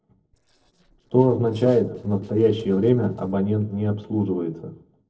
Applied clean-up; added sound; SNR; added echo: neural separator model SepFormer DNS4.